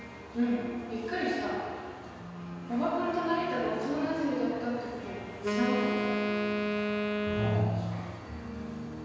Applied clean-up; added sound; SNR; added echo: none; Wind instrument, woodwind instrument; -1 dB; reverberation time 1.9 s.